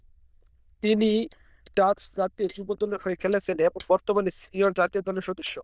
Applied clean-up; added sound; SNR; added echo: neural diffusion model UNIVERSE++.